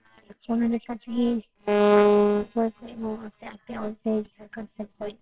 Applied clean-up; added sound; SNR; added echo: neural separator model SepFormer WHAMR!.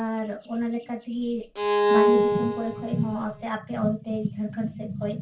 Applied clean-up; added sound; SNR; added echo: none; Bowed string instrument; -4 dB; reverberation time 0.2 s.